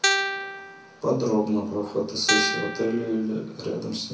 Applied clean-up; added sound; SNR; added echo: none; Guitar; -1 dB; reverberation time 0.6 s.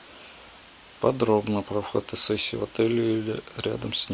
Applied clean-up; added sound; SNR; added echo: none; none; none; none.